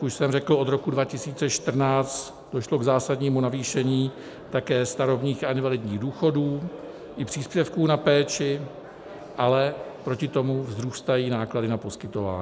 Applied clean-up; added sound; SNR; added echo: none; none; none; none.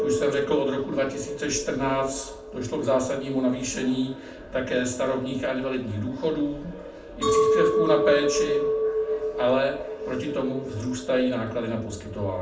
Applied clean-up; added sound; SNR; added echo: none; Chink, clink; 2 dB; reverberation time 0.4 s.